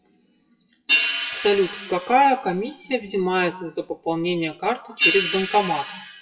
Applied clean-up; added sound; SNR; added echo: classical method WPE with log-MMSE.